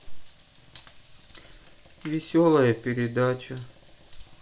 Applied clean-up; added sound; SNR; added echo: none; none; none; none.